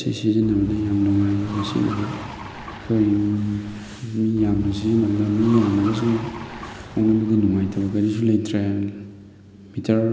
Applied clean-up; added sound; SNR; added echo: none; Car; 13 dB; none.